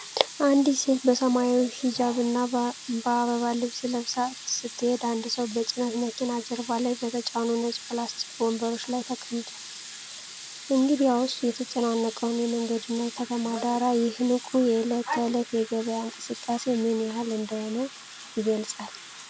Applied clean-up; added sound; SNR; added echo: none; Sink (filling or washing) / Water tap, faucet; 15 dB; none.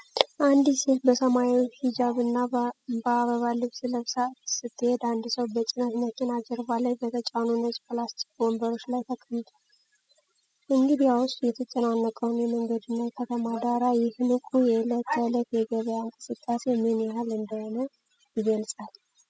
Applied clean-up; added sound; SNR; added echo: classical method spectral subtraction.